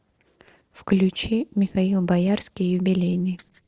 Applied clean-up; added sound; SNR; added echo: neural separator model SepFormer DNS4.